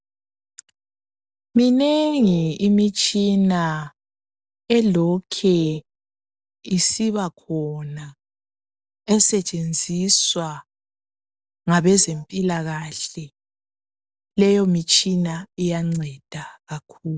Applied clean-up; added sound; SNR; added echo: none; none; none; none.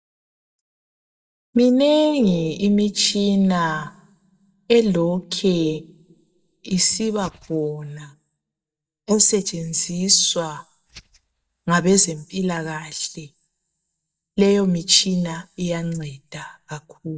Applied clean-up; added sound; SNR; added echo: neural mask model DeepFilterNet 3.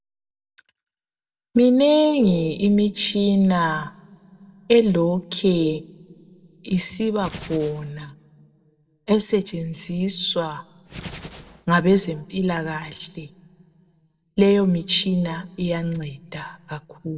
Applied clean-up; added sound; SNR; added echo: none; Hands; 15 dB; reverberation time 0.7 s.